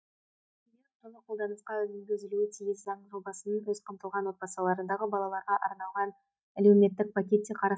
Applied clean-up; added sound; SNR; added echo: neural mask model DeepFilterNet 3.